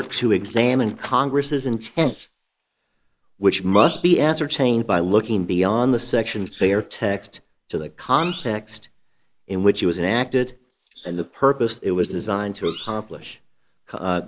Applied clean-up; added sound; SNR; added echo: neural mask model Resemble Enhance denoiser.